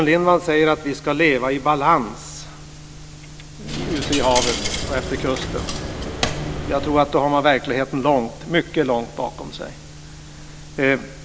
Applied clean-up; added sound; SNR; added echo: none; Coin (dropping); 4 dB; none.